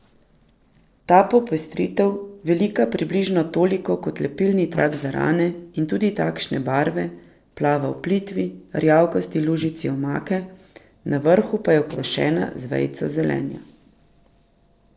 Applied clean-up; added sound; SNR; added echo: neural separator model SepFormer DNS4.